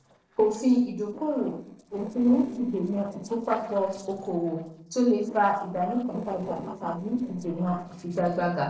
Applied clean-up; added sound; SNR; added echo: neural separator model SepFormer DNS4.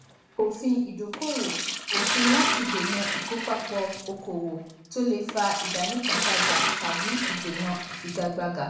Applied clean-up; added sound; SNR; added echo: none; Liquid; 0 dB; reverberation time 0.7 s.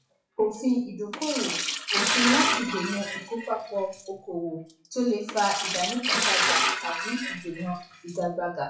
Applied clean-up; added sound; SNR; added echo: classical method WPE with log-MMSE.